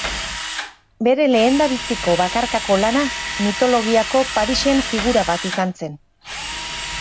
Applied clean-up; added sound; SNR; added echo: none; Drill; 8 dB; none.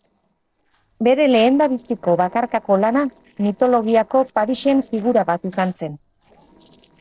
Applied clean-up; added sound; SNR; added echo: neural separator model SepFormer DNS4.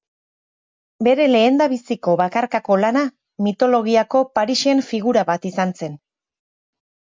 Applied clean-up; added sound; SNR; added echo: none; none; none; none.